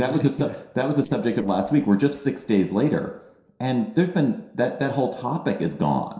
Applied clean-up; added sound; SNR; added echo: neural separator model SepFormer DNS4.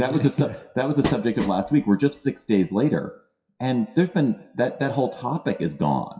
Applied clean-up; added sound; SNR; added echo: classical method WPE with log-MMSE.